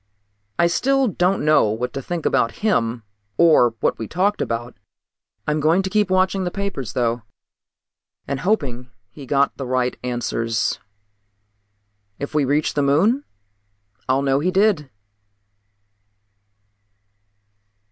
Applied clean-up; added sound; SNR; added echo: none; none; none; none.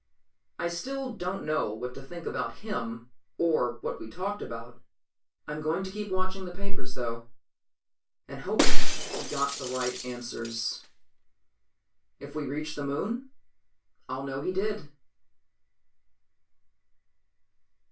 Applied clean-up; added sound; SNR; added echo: none; Shatter; 11 dB; reverberation time 0.2 s.